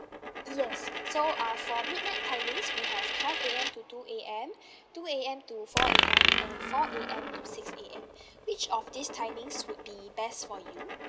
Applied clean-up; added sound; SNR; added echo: none; Coin (dropping); -3 dB; none.